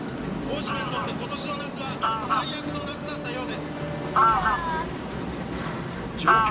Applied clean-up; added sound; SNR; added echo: none; Fowl; -4 dB; reverberation time 2.9 s.